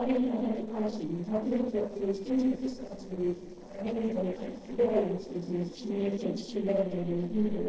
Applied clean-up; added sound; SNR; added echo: neural separator model SepFormer DNS4.